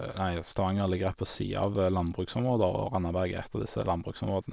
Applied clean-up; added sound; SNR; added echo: none; Chime; -3 dB; none.